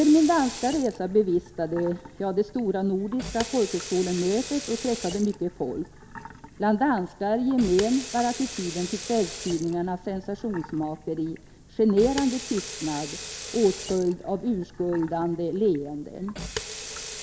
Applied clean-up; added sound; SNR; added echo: none; Sink (filling or washing) / Water tap, faucet; 13 dB; none.